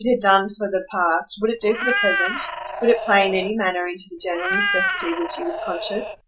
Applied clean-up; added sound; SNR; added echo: none; Meow; 3 dB; none.